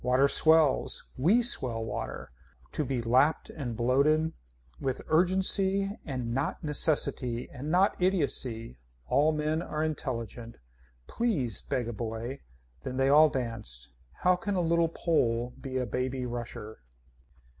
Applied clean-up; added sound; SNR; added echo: none; none; none; none.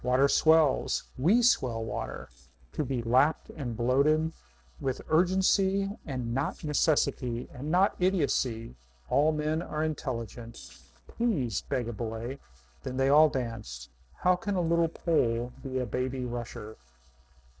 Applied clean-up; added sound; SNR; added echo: neural separator model SepFormer DNS4.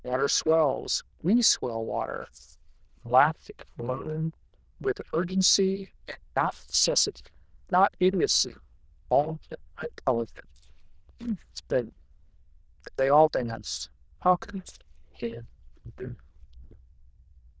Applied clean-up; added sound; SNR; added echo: neural diffusion model UNIVERSE++.